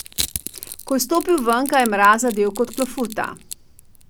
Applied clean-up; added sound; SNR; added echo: none; Crushing; 13 dB; none.